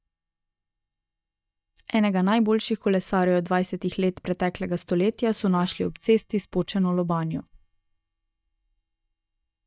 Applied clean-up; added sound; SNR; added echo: neural mask model DeepFilterNet 3.